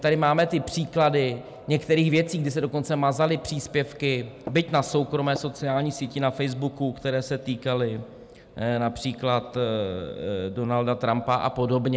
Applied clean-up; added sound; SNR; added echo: none; Tap; 15 dB; none.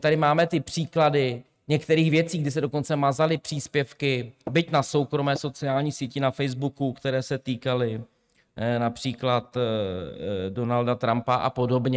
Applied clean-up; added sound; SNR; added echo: neural mask model RNNoise.